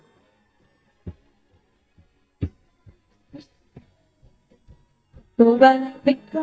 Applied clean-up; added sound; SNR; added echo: neural mask model DeepFilterNet 3.